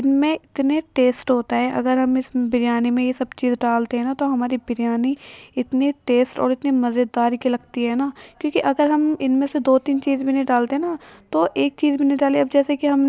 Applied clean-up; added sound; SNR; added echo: none; none; none; none.